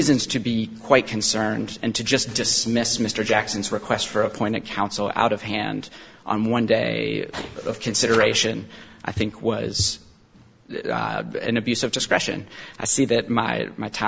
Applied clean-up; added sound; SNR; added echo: none; Walk, footsteps / Bird vocalization, bird call, bird song; 13 dB; none.